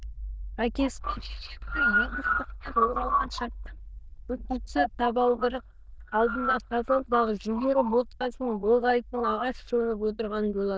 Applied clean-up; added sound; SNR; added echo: neural diffusion model UNIVERSE++.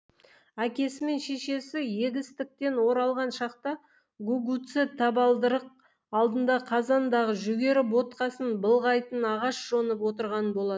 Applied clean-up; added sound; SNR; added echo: none; none; none; none.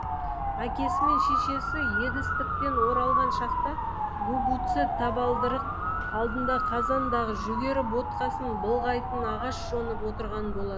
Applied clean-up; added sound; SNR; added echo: none; Motor vehicle (road) / Siren; -3 dB; none.